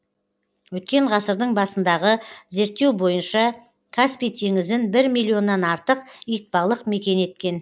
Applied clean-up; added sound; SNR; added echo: none; none; none; none.